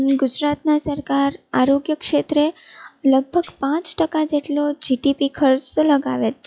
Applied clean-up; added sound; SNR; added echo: classical method log-MMSE.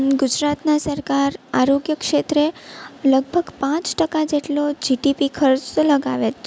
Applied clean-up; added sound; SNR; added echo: none; none; none; none.